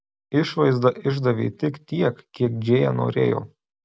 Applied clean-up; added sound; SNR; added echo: none; none; none; none.